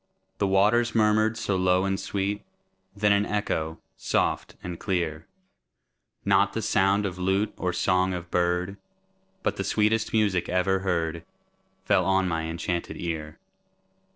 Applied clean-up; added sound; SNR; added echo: neural separator model SepFormer DNS4.